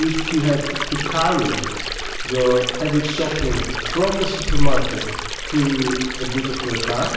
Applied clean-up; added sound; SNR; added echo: none; Stream; 7 dB; reverberation time 0.9 s.